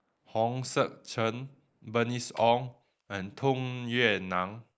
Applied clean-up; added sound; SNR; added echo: neural mask model Resemble Enhance denoiser.